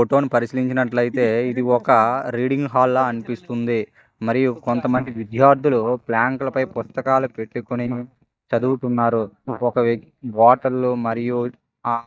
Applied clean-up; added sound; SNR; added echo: neural mask model DeepFilterNet 3.